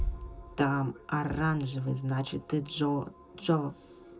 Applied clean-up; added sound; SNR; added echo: none; Bass drum; 11 dB; reverberation time 0.2 s.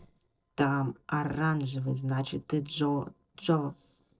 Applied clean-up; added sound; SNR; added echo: neural separator model SepFormer DNS4.